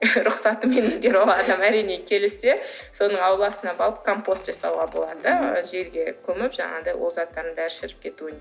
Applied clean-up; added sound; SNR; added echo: none; none; none; none.